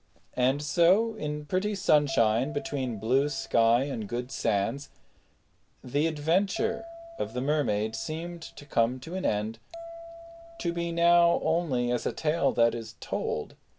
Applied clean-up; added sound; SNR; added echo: none; Bell; 18 dB; none.